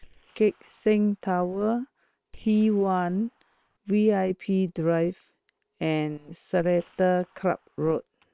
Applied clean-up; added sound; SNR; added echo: neural separator model SepFormer WHAM!.